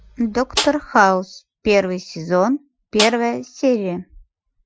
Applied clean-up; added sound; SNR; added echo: classical method Wiener filter.